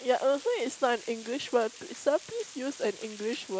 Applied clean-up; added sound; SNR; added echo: none; Water; 17 dB; none.